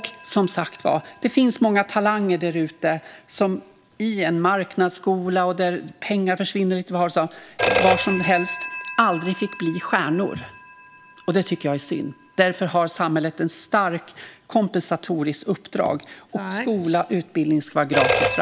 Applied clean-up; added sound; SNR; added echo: none; Telephone; 9 dB; none.